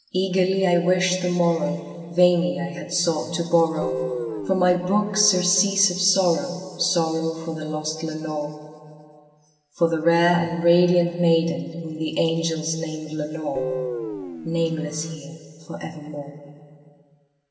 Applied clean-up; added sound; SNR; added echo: none; Guitar; 7 dB; reverberation time 2.4 s.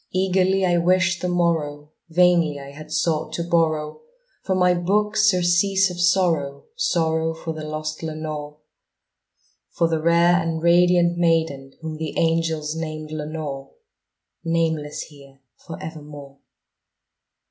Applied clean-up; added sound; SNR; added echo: none; none; none; none.